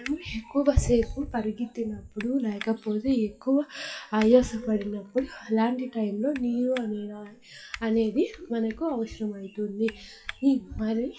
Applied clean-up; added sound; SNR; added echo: classical method WPE with log-MMSE.